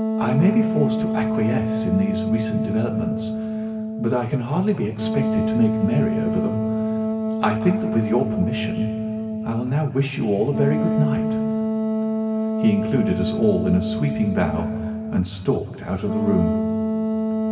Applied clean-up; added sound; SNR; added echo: none; Wind instrument, woodwind instrument; 0 dB; reverberation time 2.5 s.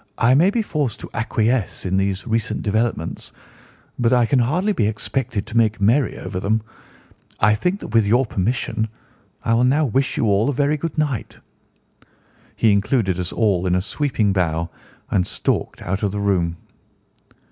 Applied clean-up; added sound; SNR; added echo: none; none; none; none.